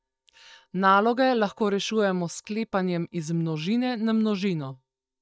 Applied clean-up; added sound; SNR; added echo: neural mask model DeepFilterNet 3.